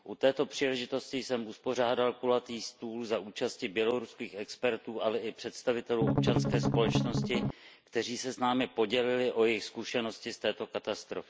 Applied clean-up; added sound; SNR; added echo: none; Strum; -3 dB; none.